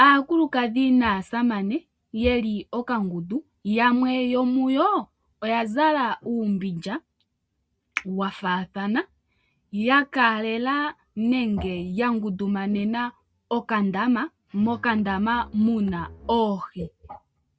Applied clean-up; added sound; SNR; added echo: neural mask model RNNoise.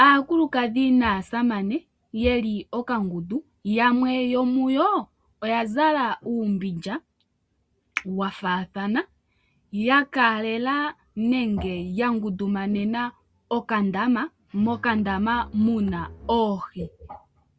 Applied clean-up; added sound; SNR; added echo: none; Bowed string instrument; 17 dB; none.